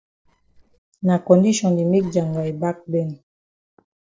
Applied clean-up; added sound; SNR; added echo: neural separator model SepFormer DNS4.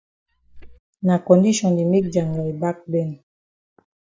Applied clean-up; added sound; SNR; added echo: neural mask model DeepFilterNet 3.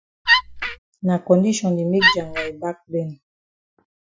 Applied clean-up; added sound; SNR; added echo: classical method Wiener filter.